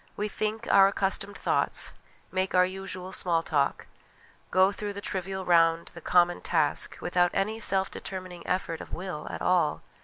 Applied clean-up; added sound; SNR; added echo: none; none; none; none.